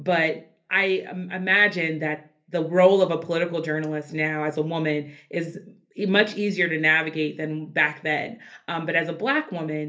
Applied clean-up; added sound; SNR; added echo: none; none; none; reverberation time 0.3 s.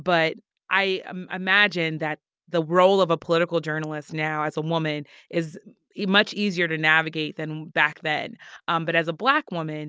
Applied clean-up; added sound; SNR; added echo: none; none; none; none.